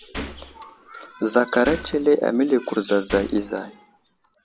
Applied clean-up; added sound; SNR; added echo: none; Bell + Gunshot, gunfire; 13 dB; none.